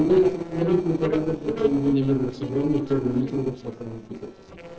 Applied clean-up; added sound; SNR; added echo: neural separator model SepFormer DNS4.